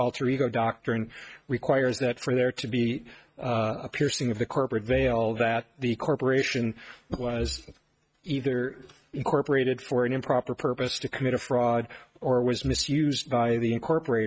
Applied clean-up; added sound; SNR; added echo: neural mask model RNNoise.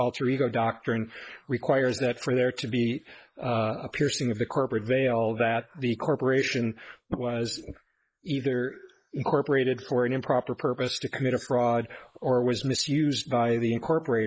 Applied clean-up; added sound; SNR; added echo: neural mask model Resemble Enhance denoiser.